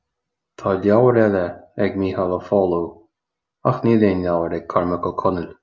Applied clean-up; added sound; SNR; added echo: none; none; none; none.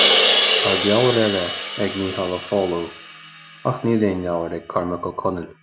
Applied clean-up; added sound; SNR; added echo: none; Crash cymbal; -1 dB; none.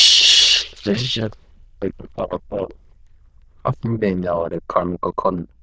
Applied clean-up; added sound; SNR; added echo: neural diffusion model UNIVERSE++.